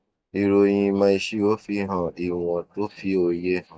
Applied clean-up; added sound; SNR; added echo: neural mask model DeepFilterNet 3.